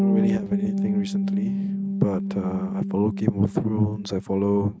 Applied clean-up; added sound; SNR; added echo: neural mask model RNNoise.